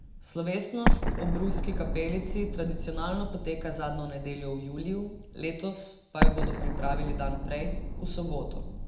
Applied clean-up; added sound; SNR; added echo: none; Explosion; -5 dB; reverberation time 0.8 s.